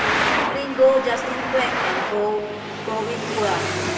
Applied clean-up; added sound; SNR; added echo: none; Traffic noise, roadway noise; 1 dB; reverberation time 2.5 s.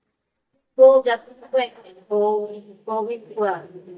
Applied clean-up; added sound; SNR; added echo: neural mask model DeepFilterNet 3.